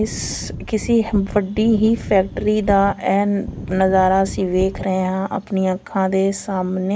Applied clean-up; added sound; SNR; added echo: none; Wind; 11 dB; none.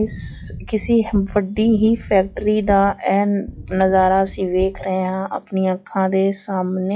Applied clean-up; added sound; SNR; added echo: classical method log-MMSE.